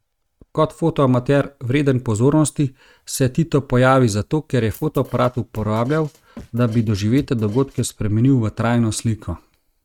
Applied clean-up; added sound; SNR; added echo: neural mask model RNNoise.